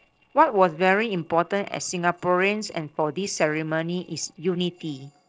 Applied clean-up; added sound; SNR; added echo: neural separator model SepFormer DNS4.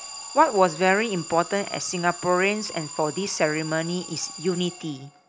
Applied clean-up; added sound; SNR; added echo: none; Alarm; 13 dB; none.